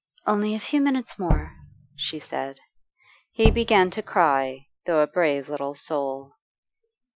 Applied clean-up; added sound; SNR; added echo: classical method Wiener filter.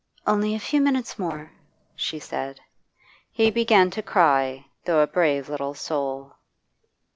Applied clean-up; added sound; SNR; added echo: neural separator model SepFormer DNS4.